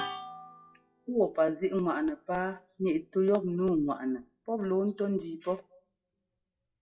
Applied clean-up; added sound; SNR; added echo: classical method WPE with log-MMSE.